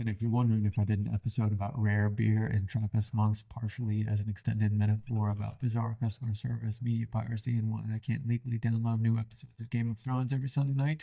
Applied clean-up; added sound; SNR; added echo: neural mask model DeepFilterNet 3.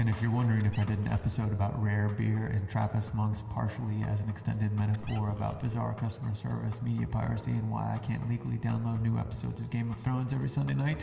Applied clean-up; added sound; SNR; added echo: none; Squeak; 18 dB; reverberation time 2.2 s.